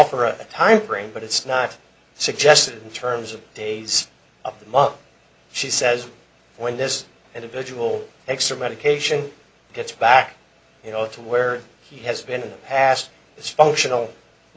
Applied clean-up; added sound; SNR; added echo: none; none; none; none.